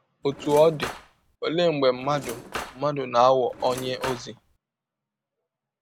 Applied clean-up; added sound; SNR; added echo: none; Cutlery, silverware / Drawer open or close; 13 dB; none.